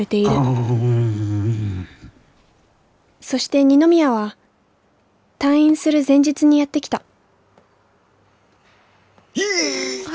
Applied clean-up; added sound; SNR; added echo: none; none; none; none.